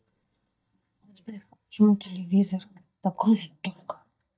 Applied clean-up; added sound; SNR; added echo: neural mask model DeepFilterNet 3.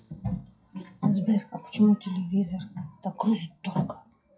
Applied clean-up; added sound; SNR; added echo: classical method WPE with log-MMSE.